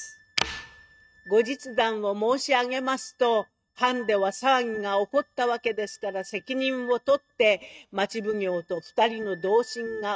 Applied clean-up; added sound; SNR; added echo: neural mask model RNNoise.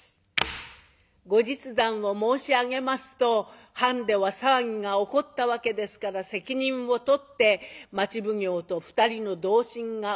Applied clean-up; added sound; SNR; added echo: none; none; none; none.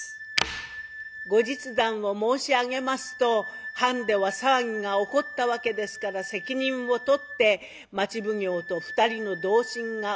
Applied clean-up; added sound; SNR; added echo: none; Wind instrument, woodwind instrument; 13 dB; none.